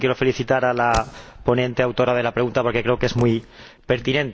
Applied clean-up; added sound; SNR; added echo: none; Fireworks; 17 dB; none.